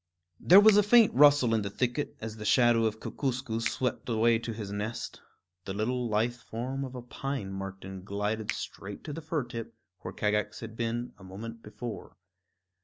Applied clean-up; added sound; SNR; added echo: none; Finger snapping; 18 dB; none.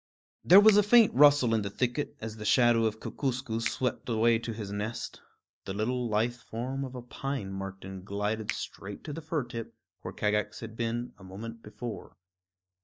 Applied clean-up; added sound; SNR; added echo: neural mask model DeepFilterNet 3.